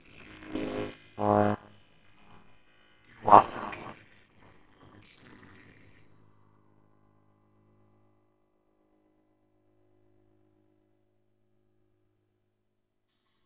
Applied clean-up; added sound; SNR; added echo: neural separator model SepFormer WHAMR!.